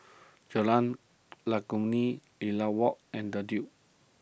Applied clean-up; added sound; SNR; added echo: none; none; none; none.